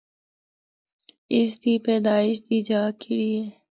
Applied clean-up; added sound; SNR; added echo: none; none; none; none.